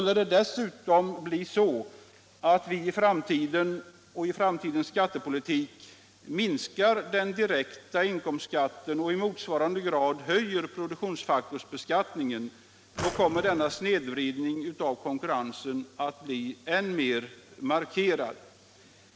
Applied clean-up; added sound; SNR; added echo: none; Drawer open or close; 10 dB; none.